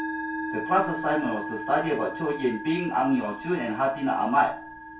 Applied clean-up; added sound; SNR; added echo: none; Musical instrument; 8 dB; reverberation time 0.2 s.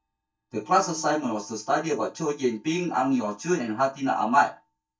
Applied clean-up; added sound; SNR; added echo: neural mask model DeepFilterNet 3.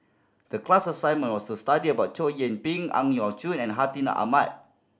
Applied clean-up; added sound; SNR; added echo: none; none; none; none.